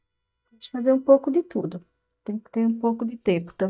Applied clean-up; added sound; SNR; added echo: neural mask model DeepFilterNet 3.